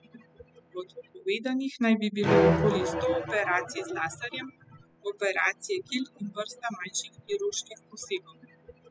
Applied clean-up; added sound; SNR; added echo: classical method spectral subtraction.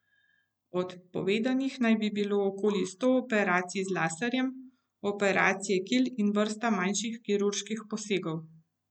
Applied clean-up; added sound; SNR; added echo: none; none; none; none.